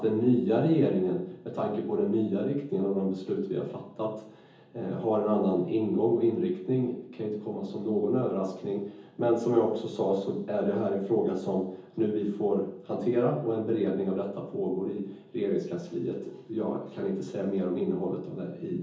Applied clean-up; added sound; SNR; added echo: none; none; none; reverberation time 0.7 s.